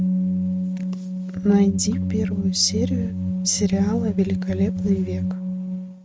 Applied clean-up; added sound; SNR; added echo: neural mask model RNNoise.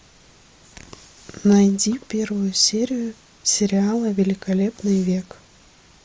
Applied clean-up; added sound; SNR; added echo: none; none; none; none.